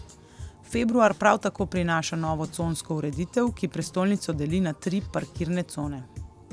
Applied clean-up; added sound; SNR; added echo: none; Drum kit; 15 dB; none.